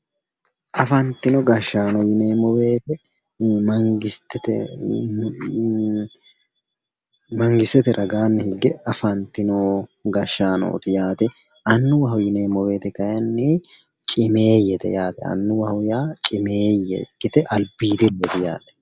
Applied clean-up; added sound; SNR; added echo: none; none; none; none.